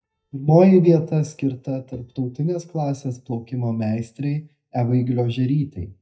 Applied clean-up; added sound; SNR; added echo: neural mask model DeepFilterNet 3.